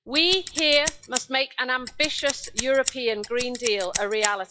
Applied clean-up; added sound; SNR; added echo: classical method log-MMSE.